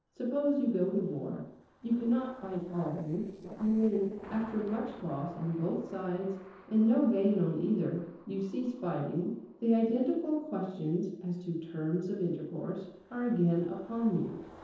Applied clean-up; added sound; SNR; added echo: neural separator model SepFormer DNS4.